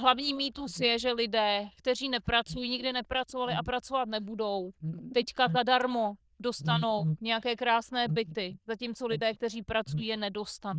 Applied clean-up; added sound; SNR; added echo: neural diffusion model UNIVERSE++.